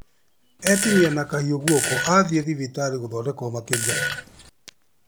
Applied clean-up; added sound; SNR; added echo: none; Fart; 3 dB; none.